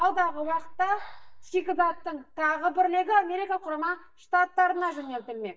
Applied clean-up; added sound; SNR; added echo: neural mask model DeepFilterNet 3.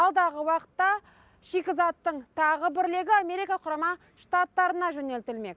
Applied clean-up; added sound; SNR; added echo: none; none; none; none.